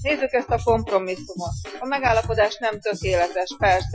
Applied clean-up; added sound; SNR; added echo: classical method Wiener filter.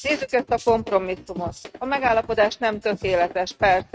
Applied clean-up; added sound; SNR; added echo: neural mask model RNNoise.